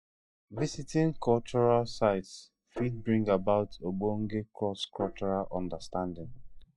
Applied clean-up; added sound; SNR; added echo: neural mask model DeepFilterNet 3.